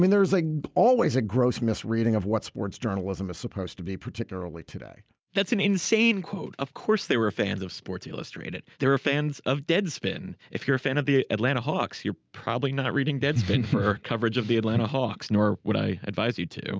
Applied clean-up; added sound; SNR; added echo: none; none; none; none.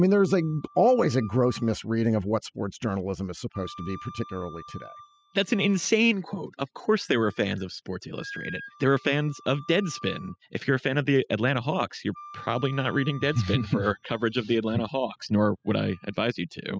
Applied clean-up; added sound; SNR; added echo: classical method spectral subtraction.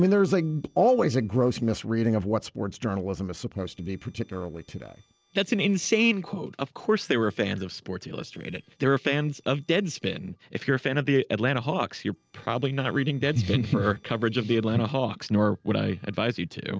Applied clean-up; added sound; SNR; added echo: neural separator model SepFormer DNS4.